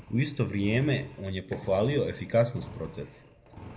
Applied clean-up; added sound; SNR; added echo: none; Engine; 18 dB; reverberation time 1.4 s.